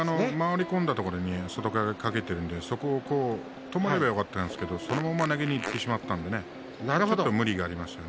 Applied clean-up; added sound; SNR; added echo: none; Fart + Electric guitar; 13 dB; none.